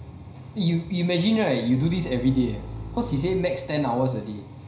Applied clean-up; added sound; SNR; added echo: none; Bowed string instrument; 13 dB; reverberation time 0.5 s.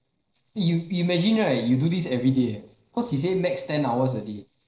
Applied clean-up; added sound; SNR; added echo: neural separator model SepFormer DNS4.